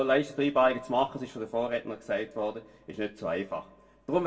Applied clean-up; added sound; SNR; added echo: none; none; none; reverberation time 0.2 s.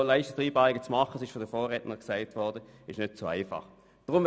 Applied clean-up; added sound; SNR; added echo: none; none; none; none.